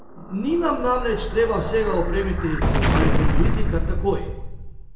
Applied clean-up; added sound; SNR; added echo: none; Explosion; -3 dB; reverberation time 0.6 s.